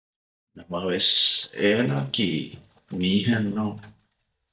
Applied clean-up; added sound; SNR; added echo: neural mask model DeepFilterNet 3.